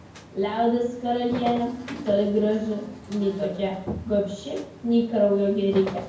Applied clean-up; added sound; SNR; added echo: none; Buzz; 14 dB; reverberation time 0.9 s.